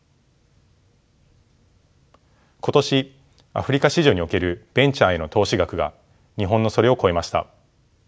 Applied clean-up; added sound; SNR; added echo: none; none; none; none.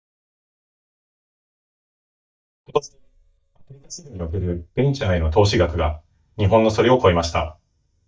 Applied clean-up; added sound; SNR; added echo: neural mask model DeepFilterNet 3.